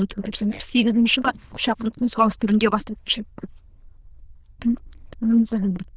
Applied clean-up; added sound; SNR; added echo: neural diffusion model UNIVERSE++.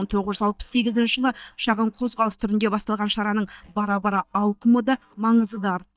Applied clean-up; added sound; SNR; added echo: neural mask model DeepFilterNet 3.